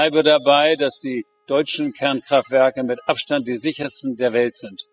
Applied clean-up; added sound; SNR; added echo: classical method spectral subtraction.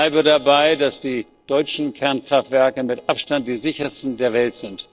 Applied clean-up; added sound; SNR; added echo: neural separator model SepFormer DNS4.